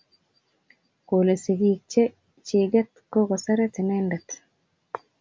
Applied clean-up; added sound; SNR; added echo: none; none; none; none.